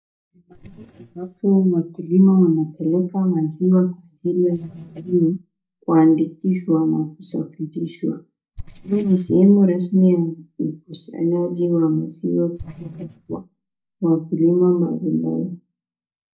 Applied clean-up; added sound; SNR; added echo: neural mask model DeepFilterNet 3.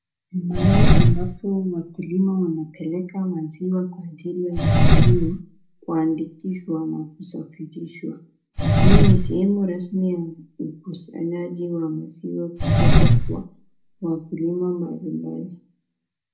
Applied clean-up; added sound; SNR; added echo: none; Engine; -5 dB; reverberation time 0.3 s.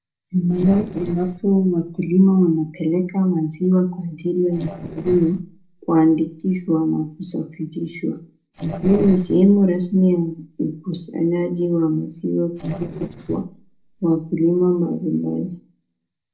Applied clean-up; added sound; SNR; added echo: neural separator model SepFormer DNS4.